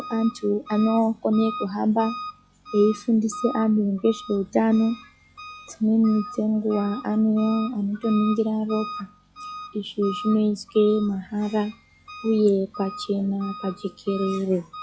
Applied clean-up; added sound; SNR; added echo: classical method log-MMSE.